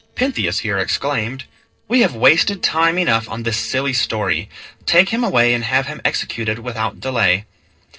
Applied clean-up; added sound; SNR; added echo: neural separator model SepFormer DNS4.